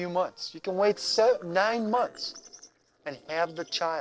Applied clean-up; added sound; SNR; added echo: neural separator model SepFormer DNS4.